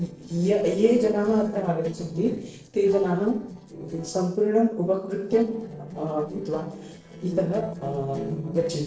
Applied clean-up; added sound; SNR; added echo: neural separator model SepFormer DNS4.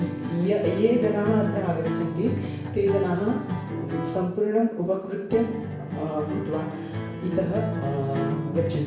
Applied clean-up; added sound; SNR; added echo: none; Acoustic guitar; 5 dB; reverberation time 0.7 s.